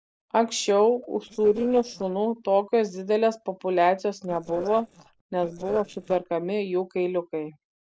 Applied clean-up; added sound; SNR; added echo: neural separator model SepFormer DNS4.